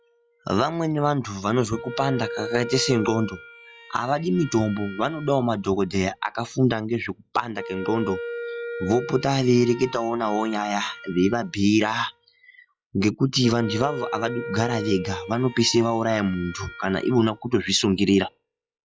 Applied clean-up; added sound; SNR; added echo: classical method log-MMSE.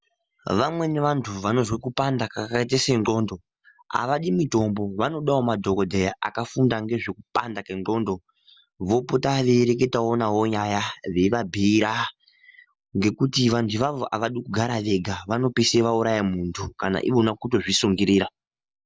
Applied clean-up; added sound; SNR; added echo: none; none; none; none.